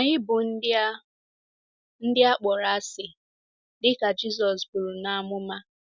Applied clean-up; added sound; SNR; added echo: none; none; none; none.